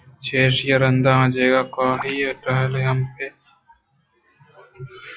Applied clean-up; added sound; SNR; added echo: classical method log-MMSE.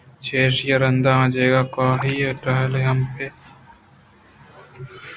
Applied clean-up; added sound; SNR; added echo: none; Raindrop; 17 dB; none.